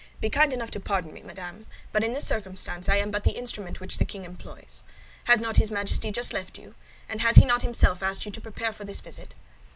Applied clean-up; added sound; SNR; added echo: none; none; none; none.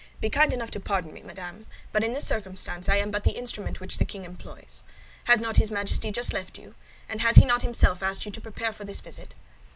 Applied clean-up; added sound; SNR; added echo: none; Bass drum; 18 dB; none.